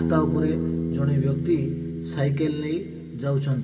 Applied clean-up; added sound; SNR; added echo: none; Bass guitar; 3 dB; reverberation time 2.0 s.